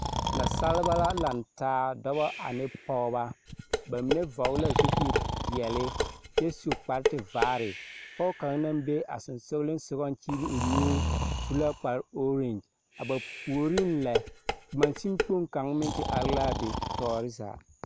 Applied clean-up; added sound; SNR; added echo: none; Breathing + Dishes, pots, and pans; 2 dB; none.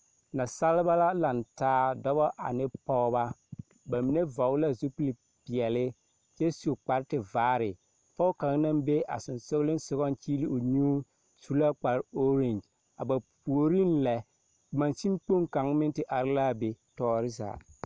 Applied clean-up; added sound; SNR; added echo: none; none; none; none.